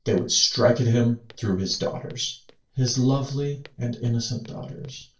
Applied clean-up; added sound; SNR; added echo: neural separator model SepFormer DNS4.